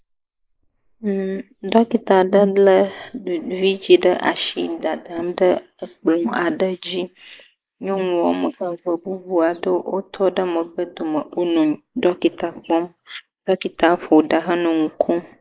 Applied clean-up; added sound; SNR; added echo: neural mask model Resemble Enhance denoiser.